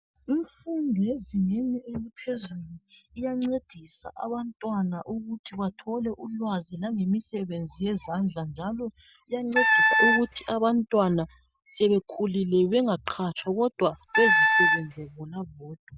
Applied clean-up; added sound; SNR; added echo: none; Wind instrument, woodwind instrument; -5 dB; none.